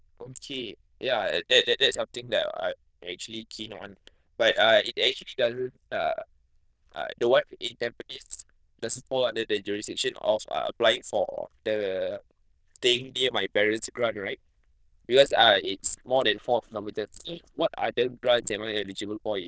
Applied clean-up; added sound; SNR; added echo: neural diffusion model UNIVERSE++.